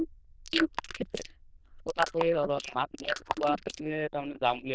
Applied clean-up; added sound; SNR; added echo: neural diffusion model UNIVERSE++.